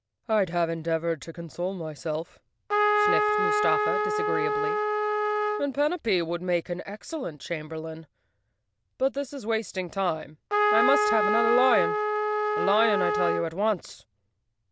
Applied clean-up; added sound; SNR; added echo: none; Trumpet; -4 dB; none.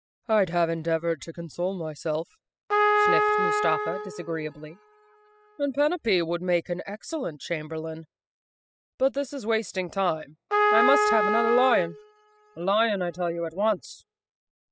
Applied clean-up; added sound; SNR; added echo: classical method spectral subtraction.